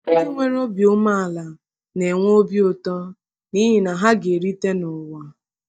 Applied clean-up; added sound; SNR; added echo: neural mask model DeepFilterNet 3.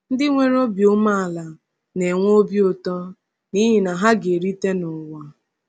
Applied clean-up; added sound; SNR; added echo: none; none; none; none.